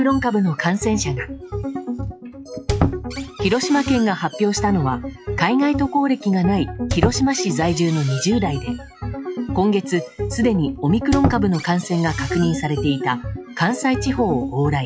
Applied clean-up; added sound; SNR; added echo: classical method log-MMSE.